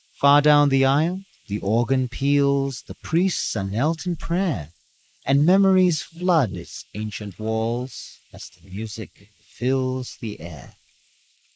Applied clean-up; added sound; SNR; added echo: neural mask model Resemble Enhance denoiser.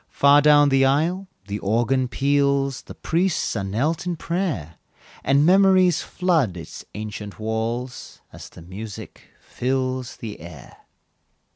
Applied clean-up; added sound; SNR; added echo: none; none; none; none.